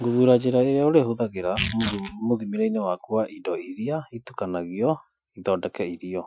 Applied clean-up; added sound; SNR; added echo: classical method Wiener filter.